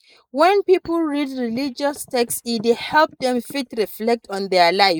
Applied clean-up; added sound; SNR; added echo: neural mask model Resemble Enhance denoiser.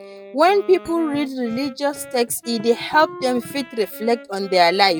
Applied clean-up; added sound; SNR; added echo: classical method log-MMSE.